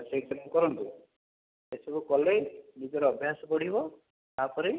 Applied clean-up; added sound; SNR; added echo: none; none; none; none.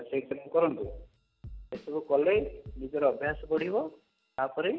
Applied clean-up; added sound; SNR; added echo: none; Drum kit; 17 dB; none.